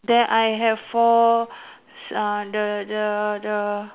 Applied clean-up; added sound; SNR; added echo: none; none; none; none.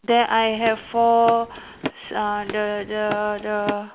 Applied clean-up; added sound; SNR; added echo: none; Run; 13 dB; none.